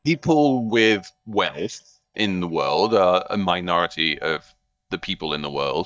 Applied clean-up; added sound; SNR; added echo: neural mask model DeepFilterNet 3.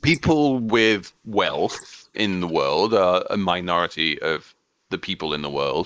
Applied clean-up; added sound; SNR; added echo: neural mask model Resemble Enhance denoiser.